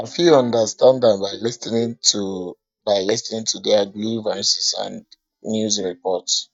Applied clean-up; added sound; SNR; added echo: neural mask model DeepFilterNet 3.